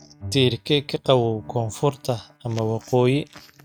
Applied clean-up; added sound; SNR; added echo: neural mask model RNNoise.